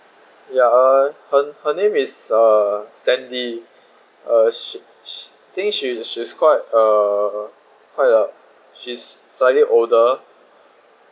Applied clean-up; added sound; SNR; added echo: none; none; none; none.